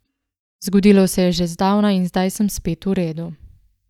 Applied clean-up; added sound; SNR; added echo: neural mask model DeepFilterNet 3.